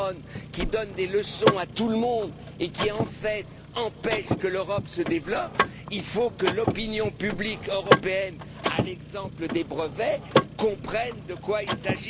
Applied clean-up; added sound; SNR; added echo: none; Mechanisms / Car; 1 dB; none.